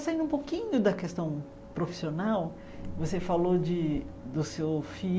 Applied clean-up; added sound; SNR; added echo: none; none; none; none.